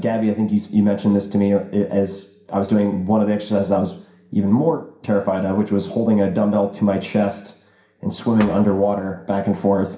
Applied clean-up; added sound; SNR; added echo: none; Thump, thud; 18 dB; reverberation time 0.5 s.